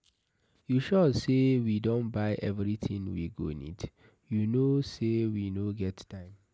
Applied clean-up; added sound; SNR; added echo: none; none; none; none.